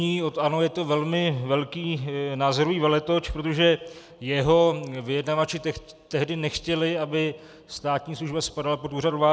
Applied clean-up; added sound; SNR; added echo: none; none; none; none.